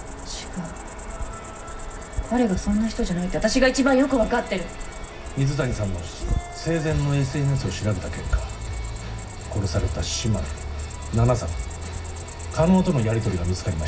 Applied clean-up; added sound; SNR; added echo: none; Cricket; 9 dB; reverberation time 0.4 s.